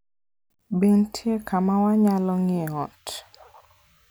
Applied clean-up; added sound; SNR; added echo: none; none; none; none.